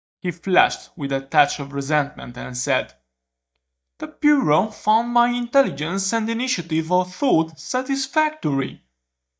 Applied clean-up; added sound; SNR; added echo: neural mask model DeepFilterNet 3.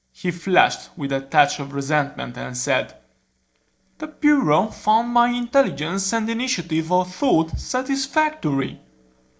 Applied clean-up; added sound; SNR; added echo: neural separator model SepFormer DNS4.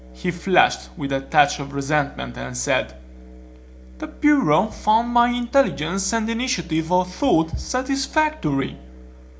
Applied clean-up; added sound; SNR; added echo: none; Musical instrument; 19 dB; reverberation time 0.4 s.